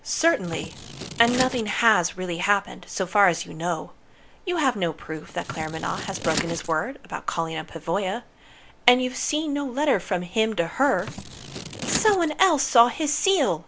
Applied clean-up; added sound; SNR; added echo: none; Scissors; 10 dB; none.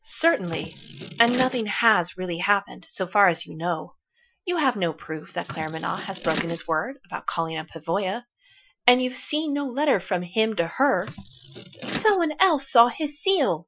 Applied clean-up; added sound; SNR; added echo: classical method Wiener filter.